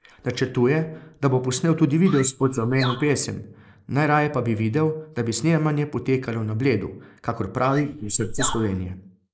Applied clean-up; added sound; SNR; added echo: neural mask model Resemble Enhance denoiser.